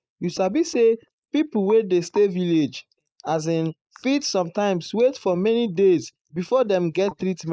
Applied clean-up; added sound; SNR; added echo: neural mask model Resemble Enhance denoiser.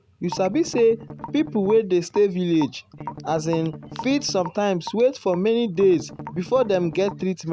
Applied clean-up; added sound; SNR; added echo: none; Strum + Raindrop / Drip; 15 dB; none.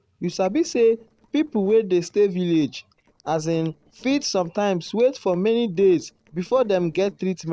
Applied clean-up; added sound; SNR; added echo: neural separator model SepFormer DNS4.